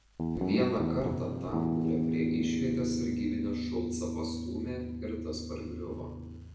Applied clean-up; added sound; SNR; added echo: none; Guitar; -3 dB; reverberation time 0.9 s.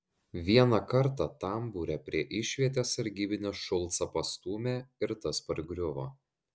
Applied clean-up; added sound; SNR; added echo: none; none; none; none.